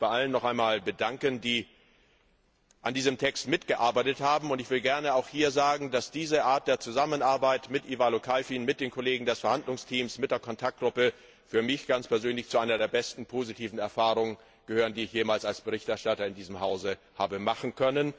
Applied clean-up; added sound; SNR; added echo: none; none; none; none.